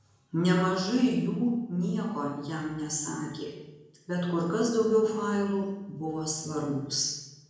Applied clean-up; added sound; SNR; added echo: none; none; none; reverberation time 0.9 s.